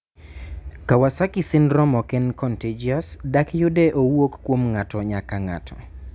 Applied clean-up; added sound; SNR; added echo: none; none; none; none.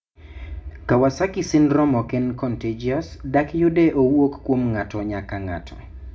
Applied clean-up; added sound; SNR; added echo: none; none; none; reverberation time 0.4 s.